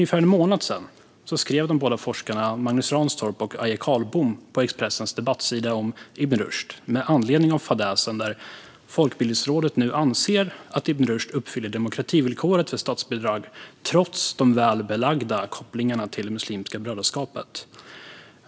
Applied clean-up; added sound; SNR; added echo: none; none; none; none.